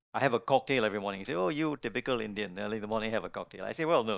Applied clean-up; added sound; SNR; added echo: neural mask model DeepFilterNet 3.